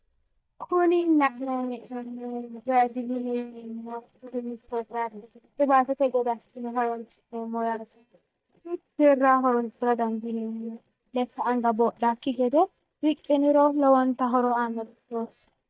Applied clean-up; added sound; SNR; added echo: neural mask model DeepFilterNet 3.